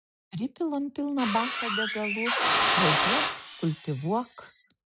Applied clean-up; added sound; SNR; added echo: none; Drill; -3 dB; none.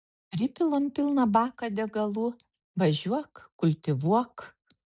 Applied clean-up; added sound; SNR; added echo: none; none; none; none.